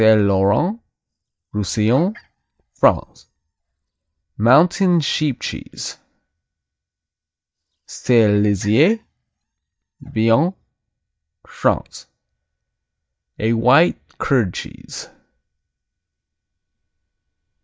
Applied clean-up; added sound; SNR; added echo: neural mask model DeepFilterNet 3.